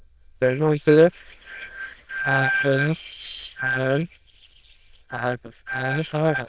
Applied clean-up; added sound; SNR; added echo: neural diffusion model UNIVERSE++.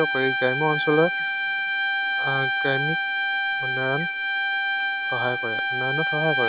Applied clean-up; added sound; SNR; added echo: none; Bowed string instrument; -3 dB; none.